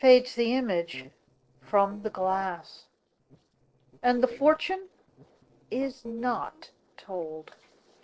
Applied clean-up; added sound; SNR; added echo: neural separator model SepFormer DNS4.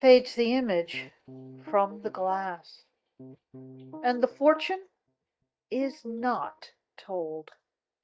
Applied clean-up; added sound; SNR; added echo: neural mask model DeepFilterNet 3.